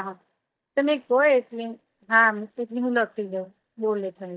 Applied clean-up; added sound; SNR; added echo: neural mask model DeepFilterNet 3.